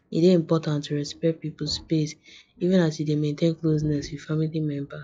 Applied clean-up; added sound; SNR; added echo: classical method log-MMSE.